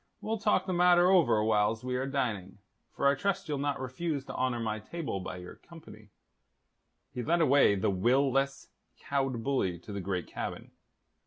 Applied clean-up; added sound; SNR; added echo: none; none; none; none.